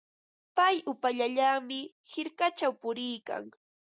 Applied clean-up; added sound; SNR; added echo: none; none; none; none.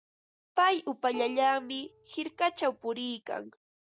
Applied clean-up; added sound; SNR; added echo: none; Plucked string instrument; 16 dB; none.